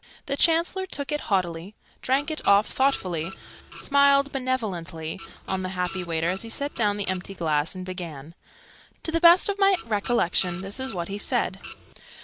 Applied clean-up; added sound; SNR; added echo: none; Printer; 16 dB; none.